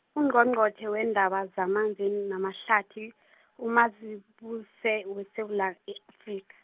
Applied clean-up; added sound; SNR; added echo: none; none; none; none.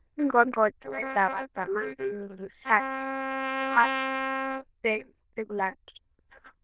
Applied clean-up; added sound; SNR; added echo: neural diffusion model UNIVERSE++.